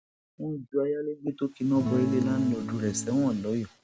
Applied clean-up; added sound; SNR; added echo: none; Acoustic guitar / Strum; 5 dB; none.